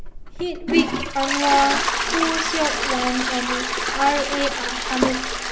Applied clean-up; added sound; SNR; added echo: none; Toilet flush; 0 dB; none.